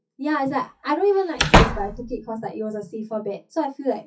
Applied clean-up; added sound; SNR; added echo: classical method WPE with log-MMSE.